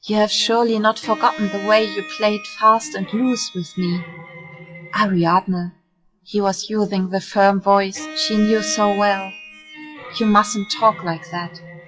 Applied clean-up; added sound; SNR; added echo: classical method WPE with log-MMSE.